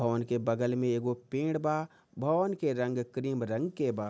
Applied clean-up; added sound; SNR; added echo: none; none; none; none.